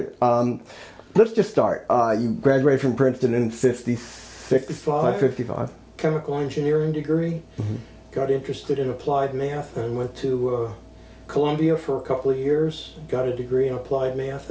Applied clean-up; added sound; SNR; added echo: none; none; none; none.